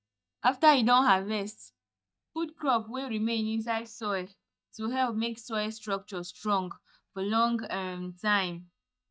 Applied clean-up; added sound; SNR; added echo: neural mask model DeepFilterNet 3.